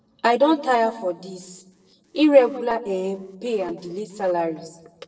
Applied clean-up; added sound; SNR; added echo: neural separator model SepFormer DNS4.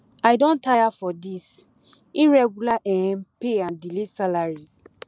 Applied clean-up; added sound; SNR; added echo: none; none; none; none.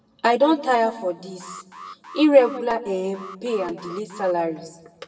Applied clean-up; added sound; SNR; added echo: none; Alarm; 19 dB; reverberation time 0.9 s.